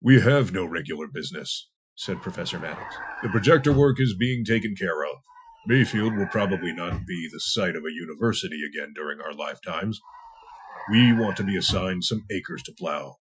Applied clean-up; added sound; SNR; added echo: classical method Wiener filter.